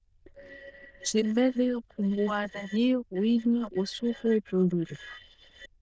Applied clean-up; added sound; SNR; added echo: neural diffusion model UNIVERSE++.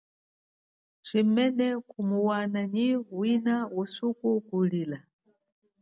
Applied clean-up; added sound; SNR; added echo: none; none; none; none.